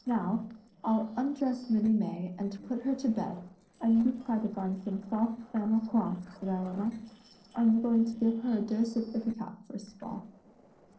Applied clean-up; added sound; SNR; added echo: neural separator model SepFormer DNS4.